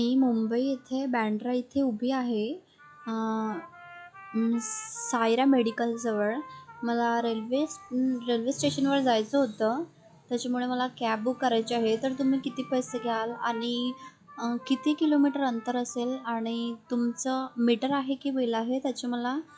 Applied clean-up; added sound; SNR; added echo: classical method log-MMSE.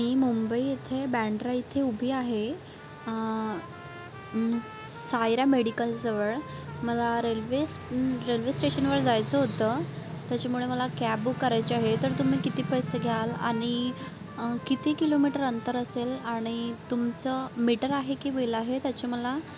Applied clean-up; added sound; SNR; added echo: none; Trumpet; 20 dB; none.